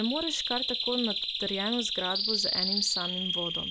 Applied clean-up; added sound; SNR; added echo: none; Bird vocalization, bird call, bird song; -2 dB; none.